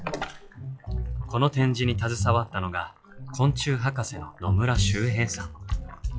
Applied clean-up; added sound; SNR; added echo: classical method log-MMSE.